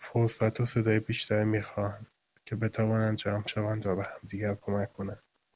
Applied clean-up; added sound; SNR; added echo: none; none; none; none.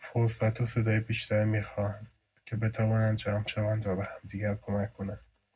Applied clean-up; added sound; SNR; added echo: none; none; none; reverberation time 0.3 s.